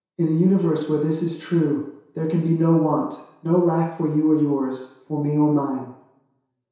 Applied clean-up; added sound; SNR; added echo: none; none; none; reverberation time 0.7 s.